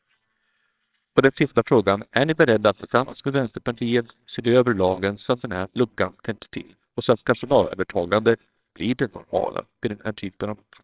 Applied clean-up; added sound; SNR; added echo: neural separator model SepFormer WHAMR!.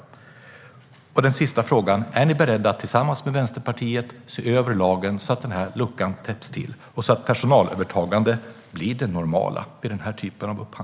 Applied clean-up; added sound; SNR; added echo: none; none; none; none.